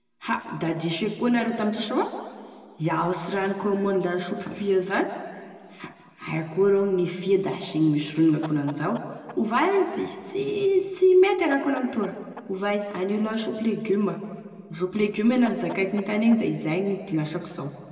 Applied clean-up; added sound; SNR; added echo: none; Chicken, rooster; 19 dB; reverberation time 1.5 s.